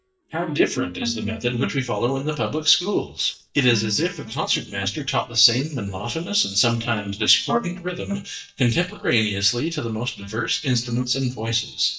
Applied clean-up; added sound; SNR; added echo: neural mask model DeepFilterNet 3.